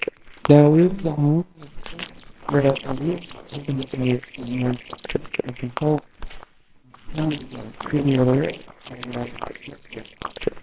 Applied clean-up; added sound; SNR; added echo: neural separator model SepFormer WHAMR!.